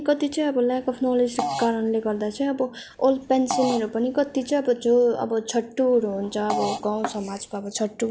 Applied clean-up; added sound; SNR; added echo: none; Fart; 10 dB; none.